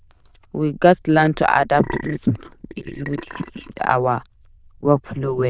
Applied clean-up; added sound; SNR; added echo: neural diffusion model UNIVERSE++.